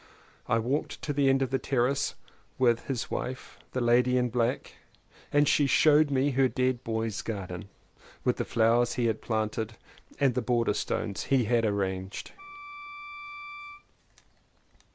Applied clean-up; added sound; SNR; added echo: none; Wind instrument, woodwind instrument; 15 dB; none.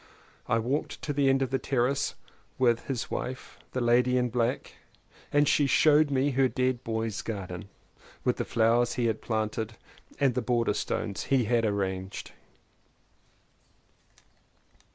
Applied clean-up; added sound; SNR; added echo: none; none; none; none.